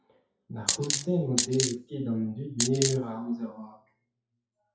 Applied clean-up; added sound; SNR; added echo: classical method WPE with log-MMSE.